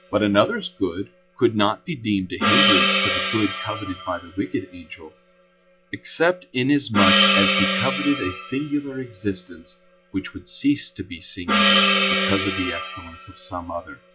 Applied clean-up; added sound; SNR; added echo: classical method log-MMSE.